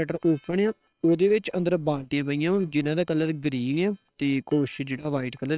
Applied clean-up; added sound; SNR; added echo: neural separator model SepFormer WHAM!.